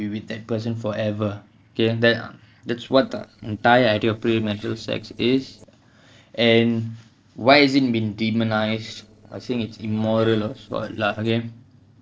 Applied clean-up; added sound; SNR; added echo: neural separator model SepFormer DNS4.